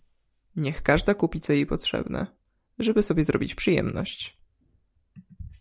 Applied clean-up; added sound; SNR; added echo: none; none; none; none.